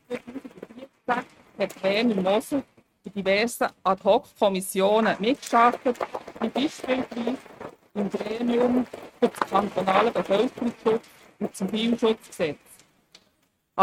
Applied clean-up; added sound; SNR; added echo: neural mask model RNNoise.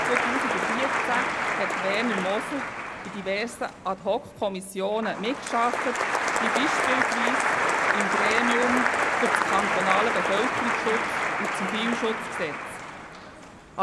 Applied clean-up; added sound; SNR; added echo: none; Applause; -3 dB; none.